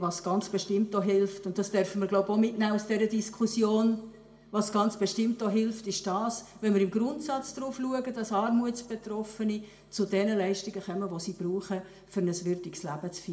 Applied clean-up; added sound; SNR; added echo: none; none; none; reverberation time 0.7 s.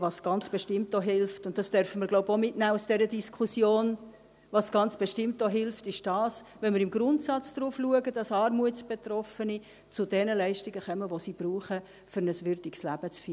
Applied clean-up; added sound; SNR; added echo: none; none; none; none.